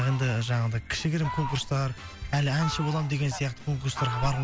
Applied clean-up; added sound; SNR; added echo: none; Fowl; 10 dB; none.